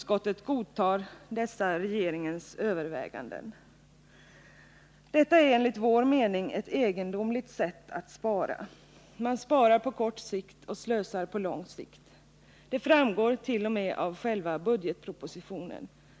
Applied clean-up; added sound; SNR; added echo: none; none; none; none.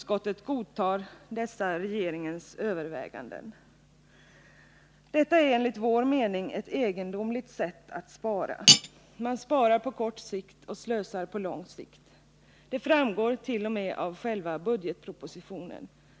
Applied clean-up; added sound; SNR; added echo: none; Cutlery, silverware; -4 dB; none.